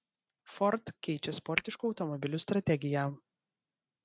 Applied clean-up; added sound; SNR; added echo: neural mask model RNNoise.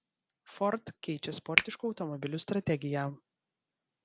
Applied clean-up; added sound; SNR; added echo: none; Finger snapping; 1 dB; none.